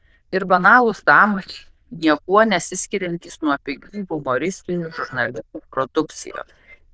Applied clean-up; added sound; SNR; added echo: neural diffusion model UNIVERSE++.